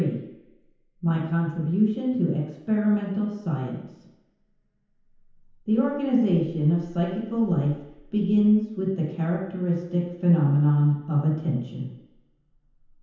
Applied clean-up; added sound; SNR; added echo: none; none; none; reverberation time 0.9 s.